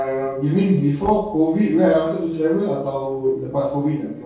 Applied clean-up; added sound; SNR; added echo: neural separator model SepFormer DNS4.